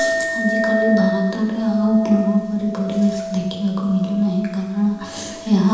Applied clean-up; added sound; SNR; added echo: none; Chink, clink; 6 dB; reverberation time 1.1 s.